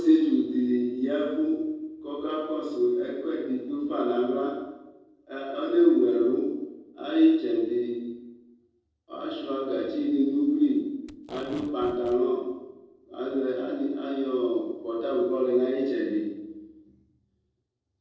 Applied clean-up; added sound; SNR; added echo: neural separator model SepFormer DNS4.